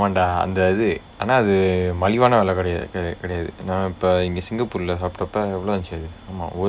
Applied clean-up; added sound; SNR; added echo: none; none; none; none.